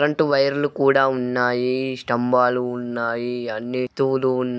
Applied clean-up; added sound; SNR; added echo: none; none; none; none.